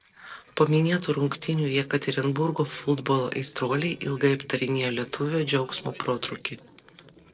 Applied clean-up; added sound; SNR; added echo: neural separator model SepFormer DNS4.